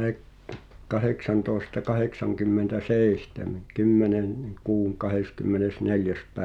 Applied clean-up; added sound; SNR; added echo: none; none; none; none.